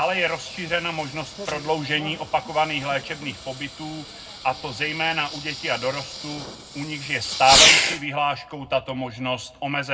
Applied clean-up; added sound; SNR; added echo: none; Fireworks; 1 dB; reverberation time 0.3 s.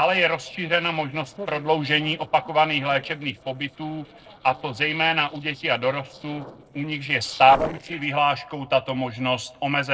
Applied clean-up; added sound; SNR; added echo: neural separator model SepFormer DNS4.